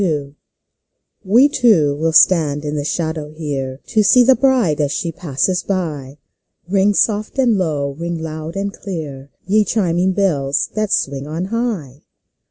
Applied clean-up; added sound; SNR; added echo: none; none; none; none.